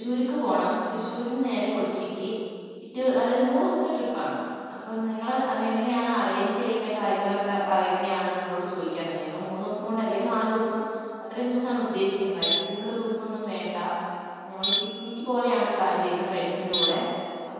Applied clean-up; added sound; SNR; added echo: none; Tools; 2 dB; reverberation time 2.1 s.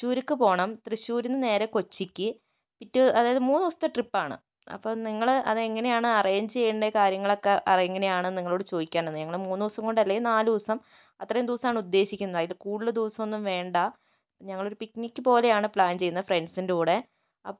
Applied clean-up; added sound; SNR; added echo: none; none; none; none.